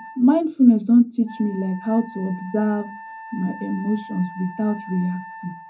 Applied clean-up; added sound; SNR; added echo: none; Wind instrument, woodwind instrument; 18 dB; reverberation time 0.3 s.